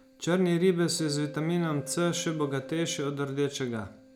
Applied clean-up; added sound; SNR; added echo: none; Keyboard (musical); 17 dB; none.